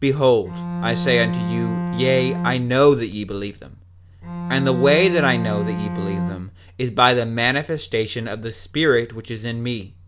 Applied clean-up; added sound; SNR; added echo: none; Bowed string instrument; 4 dB; none.